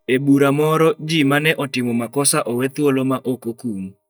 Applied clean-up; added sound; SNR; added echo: neural mask model DeepFilterNet 3.